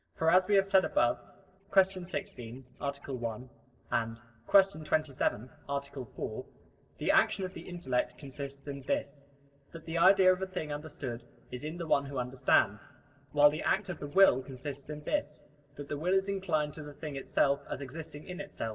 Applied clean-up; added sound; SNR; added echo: neural separator model SepFormer DNS4.